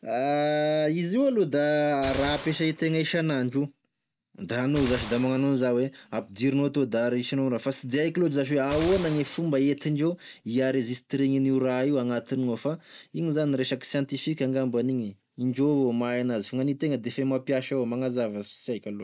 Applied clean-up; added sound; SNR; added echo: none; Gunshot, gunfire; 15 dB; none.